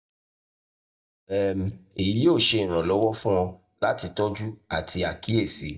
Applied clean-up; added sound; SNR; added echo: neural mask model DeepFilterNet 3.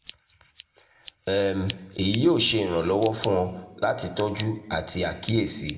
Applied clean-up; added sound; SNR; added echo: none; Scissors; 18 dB; reverberation time 1.3 s.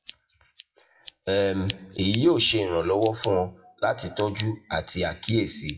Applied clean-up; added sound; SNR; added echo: classical method WPE with log-MMSE.